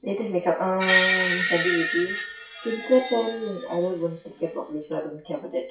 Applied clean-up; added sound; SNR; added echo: classical method WPE with log-MMSE.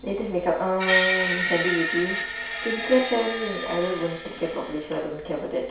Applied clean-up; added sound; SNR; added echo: none; Screech; 3 dB; reverberation time 0.6 s.